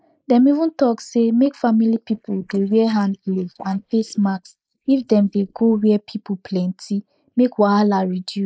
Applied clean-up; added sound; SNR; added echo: neural mask model Resemble Enhance denoiser.